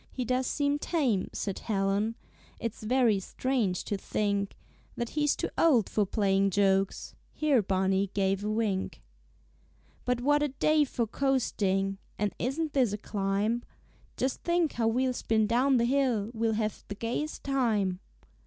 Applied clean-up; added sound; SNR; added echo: none; none; none; none.